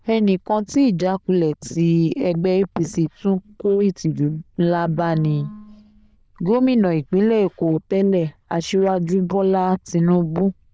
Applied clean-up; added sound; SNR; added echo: neural diffusion model UNIVERSE++.